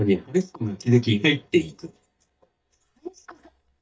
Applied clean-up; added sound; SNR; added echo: neural mask model DeepFilterNet 3.